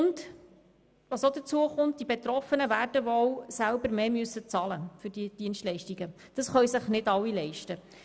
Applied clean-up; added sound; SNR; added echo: none; none; none; none.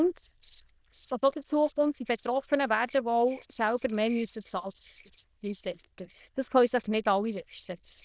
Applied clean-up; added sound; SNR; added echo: neural diffusion model UNIVERSE++.